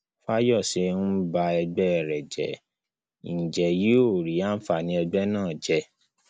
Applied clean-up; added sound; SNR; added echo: none; none; none; none.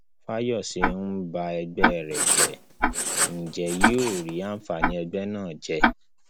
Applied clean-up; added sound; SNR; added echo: none; Writing + Tick-tock; -3 dB; none.